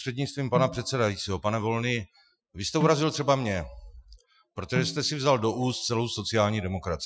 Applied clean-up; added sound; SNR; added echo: classical method Wiener filter.